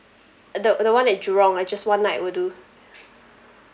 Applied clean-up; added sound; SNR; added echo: none; none; none; none.